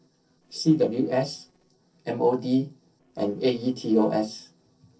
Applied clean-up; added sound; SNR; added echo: neural separator model SepFormer DNS4.